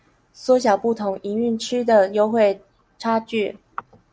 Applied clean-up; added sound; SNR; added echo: none; none; none; none.